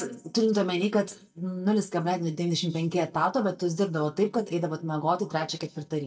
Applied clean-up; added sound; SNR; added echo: neural mask model DeepFilterNet 3.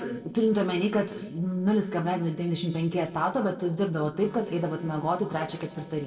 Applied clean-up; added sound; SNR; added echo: neural separator model SepFormer DNS4.